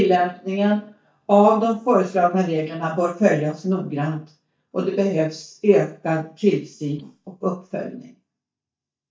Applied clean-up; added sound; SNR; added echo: neural mask model DeepFilterNet 3.